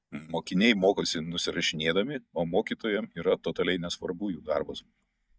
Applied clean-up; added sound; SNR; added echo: neural mask model DeepFilterNet 3.